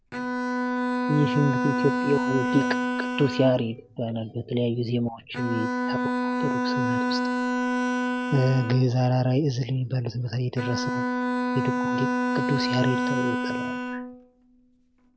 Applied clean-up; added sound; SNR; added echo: none; Bowed string instrument; 0 dB; none.